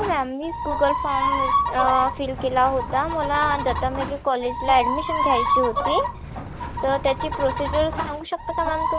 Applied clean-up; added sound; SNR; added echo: none; Chicken, rooster; 2 dB; none.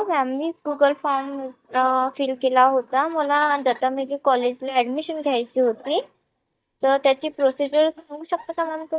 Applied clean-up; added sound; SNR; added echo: neural mask model DeepFilterNet 3.